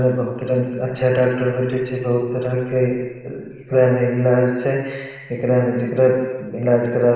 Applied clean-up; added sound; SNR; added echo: none; none; none; reverberation time 1.3 s.